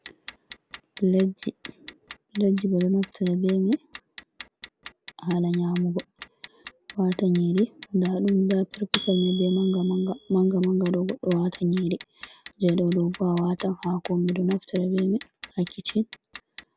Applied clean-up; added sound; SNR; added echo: none; Clock; 15 dB; none.